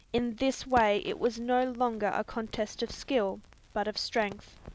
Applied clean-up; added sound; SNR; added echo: none; Crackle; 19 dB; none.